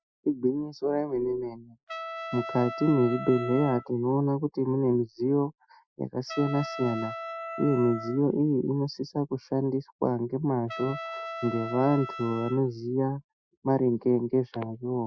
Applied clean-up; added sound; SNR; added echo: classical method Wiener filter.